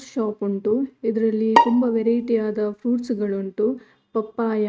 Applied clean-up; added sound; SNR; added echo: neural mask model RNNoise.